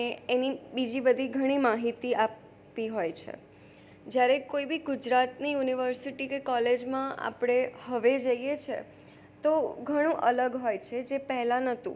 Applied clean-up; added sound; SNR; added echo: none; none; none; none.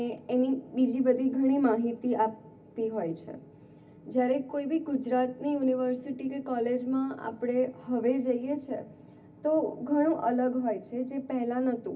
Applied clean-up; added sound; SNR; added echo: none; none; none; reverberation time 0.4 s.